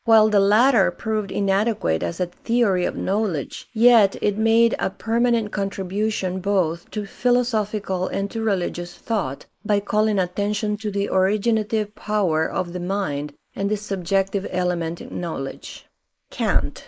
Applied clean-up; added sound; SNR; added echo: neural mask model Resemble Enhance denoiser.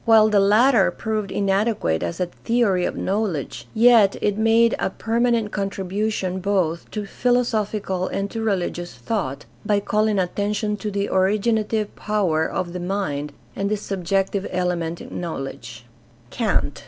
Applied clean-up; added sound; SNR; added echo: none; none; none; none.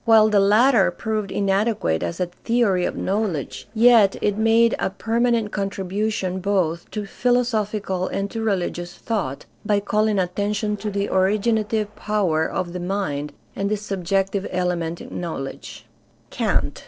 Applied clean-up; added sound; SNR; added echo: neural separator model SepFormer DNS4.